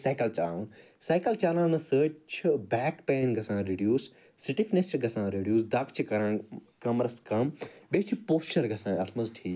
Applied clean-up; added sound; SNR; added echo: none; none; none; none.